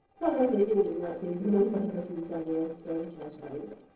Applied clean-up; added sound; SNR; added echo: neural separator model SepFormer DNS4.